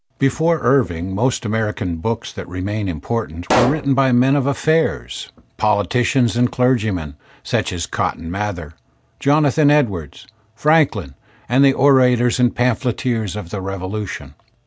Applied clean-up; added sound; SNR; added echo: none; Explosion; 5 dB; none.